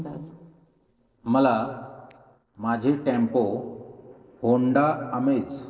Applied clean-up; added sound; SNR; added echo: neural separator model SepFormer DNS4.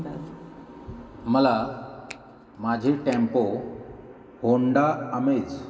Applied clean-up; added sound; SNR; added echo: none; Finger snapping; 20 dB; reverberation time 2.3 s.